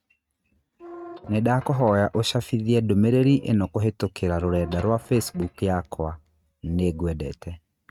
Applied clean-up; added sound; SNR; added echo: neural mask model RNNoise.